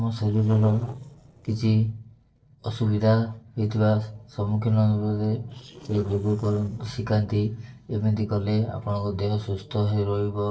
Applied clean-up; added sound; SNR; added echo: neural separator model SepFormer DNS4.